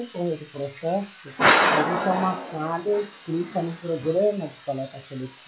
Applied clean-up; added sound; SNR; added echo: classical method log-MMSE.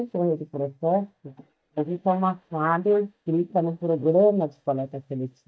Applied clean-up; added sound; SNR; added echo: neural mask model DeepFilterNet 3.